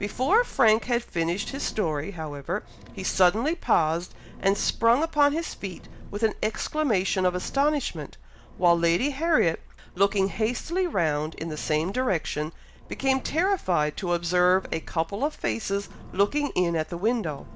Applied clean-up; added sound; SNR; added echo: none; Engine; 16 dB; none.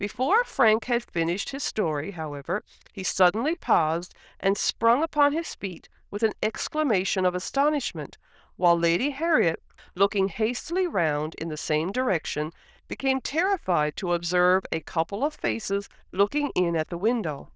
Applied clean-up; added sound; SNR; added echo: neural diffusion model UNIVERSE++.